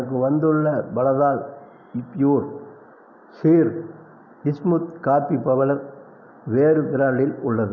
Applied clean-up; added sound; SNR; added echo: none; none; none; none.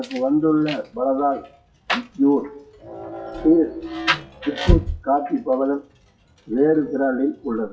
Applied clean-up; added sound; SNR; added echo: classical method WPE with log-MMSE.